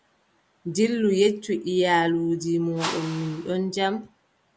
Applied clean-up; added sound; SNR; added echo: none; Whoosh, swoosh, swish; 11 dB; none.